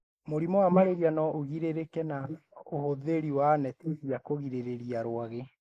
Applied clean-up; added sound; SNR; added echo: neural mask model Resemble Enhance denoiser.